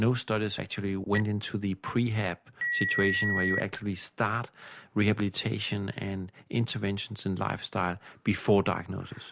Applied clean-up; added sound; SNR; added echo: none; Telephone; 4 dB; none.